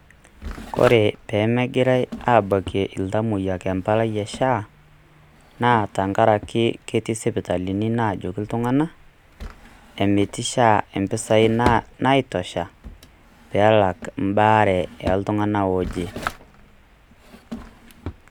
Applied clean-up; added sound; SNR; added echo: none; Drawer open or close; 15 dB; none.